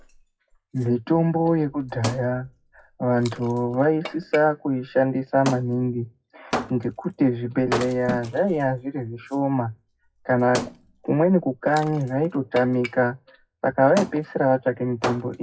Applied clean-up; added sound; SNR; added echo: classical method WPE with log-MMSE.